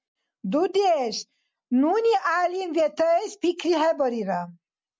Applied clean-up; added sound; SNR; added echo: none; none; none; none.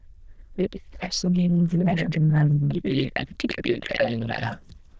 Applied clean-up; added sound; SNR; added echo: neural diffusion model UNIVERSE++.